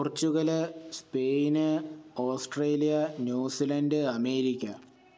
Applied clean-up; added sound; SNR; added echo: none; none; none; none.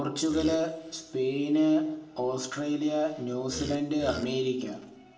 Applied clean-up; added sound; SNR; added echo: none; Burping, eructation; 10 dB; reverberation time 1.3 s.